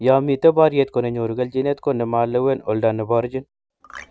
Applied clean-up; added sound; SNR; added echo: none; Marimba, xylophone; 19 dB; none.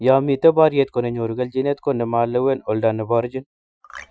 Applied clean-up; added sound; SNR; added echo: classical method Wiener filter.